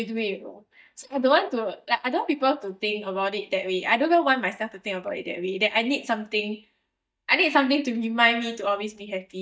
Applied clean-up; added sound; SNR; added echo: neural mask model DeepFilterNet 3.